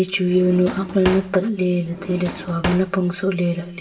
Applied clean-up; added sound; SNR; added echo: none; Drawer open or close; 11 dB; reverberation time 2.7 s.